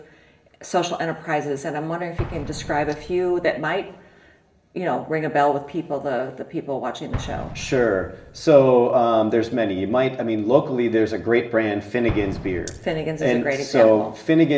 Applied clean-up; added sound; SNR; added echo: none; Explosion; 17 dB; reverberation time 0.9 s.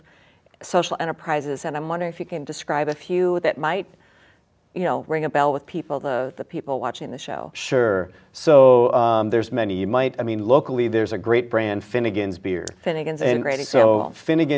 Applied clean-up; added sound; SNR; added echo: none; none; none; none.